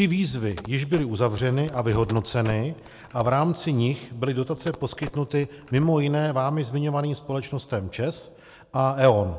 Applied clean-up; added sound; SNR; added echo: none; Telephone; 18 dB; none.